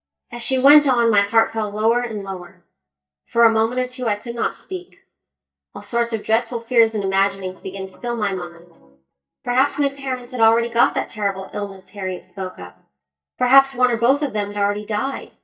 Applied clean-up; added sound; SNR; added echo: neural mask model DeepFilterNet 3.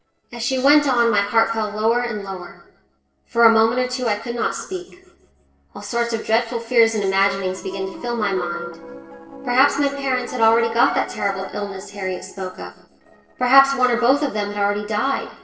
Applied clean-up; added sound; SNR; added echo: neural separator model SepFormer DNS4.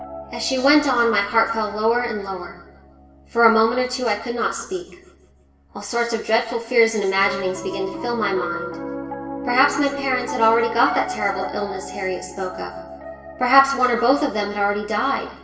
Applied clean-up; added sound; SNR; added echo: none; Piano; 12 dB; reverberation time 1.0 s.